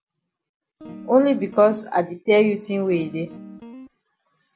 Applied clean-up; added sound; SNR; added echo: none; Guitar; 17 dB; none.